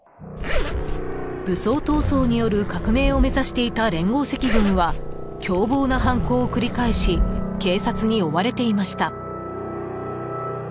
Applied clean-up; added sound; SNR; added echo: none; Zipper (clothing); 2 dB; none.